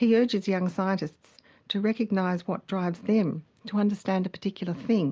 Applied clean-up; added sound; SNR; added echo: none; none; none; none.